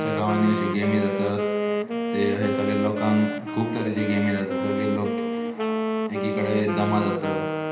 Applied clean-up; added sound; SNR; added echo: none; Wind instrument, woodwind instrument; 1 dB; reverberation time 1.1 s.